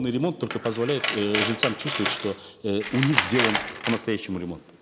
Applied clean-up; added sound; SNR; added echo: none; Tools; 3 dB; none.